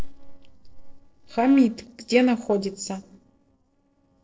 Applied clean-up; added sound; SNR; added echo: neural separator model SepFormer DNS4.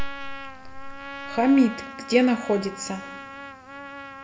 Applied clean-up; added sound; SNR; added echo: none; Trumpet; 13 dB; reverberation time 1.1 s.